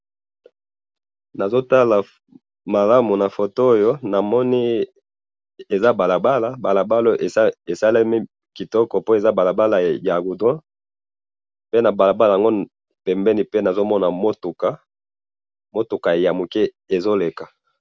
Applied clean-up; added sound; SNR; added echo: none; none; none; none.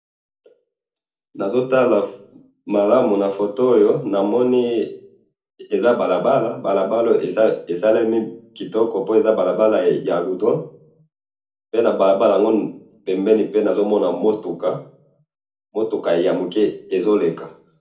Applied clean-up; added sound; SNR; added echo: none; none; none; reverberation time 0.3 s.